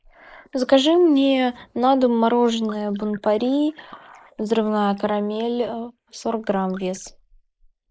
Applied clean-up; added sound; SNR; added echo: neural mask model Resemble Enhance denoiser.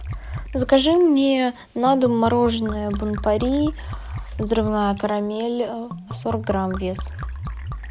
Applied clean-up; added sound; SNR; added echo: none; Liquid; 10 dB; none.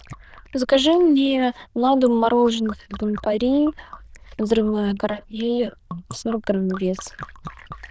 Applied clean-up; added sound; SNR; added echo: neural diffusion model UNIVERSE++.